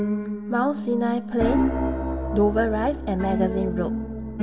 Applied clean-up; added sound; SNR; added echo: none; Piano; 1 dB; reverberation time 1.7 s.